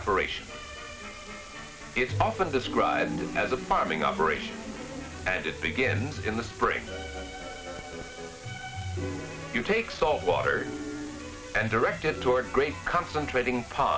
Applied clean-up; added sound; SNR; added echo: none; Engine / Car; 19 dB; none.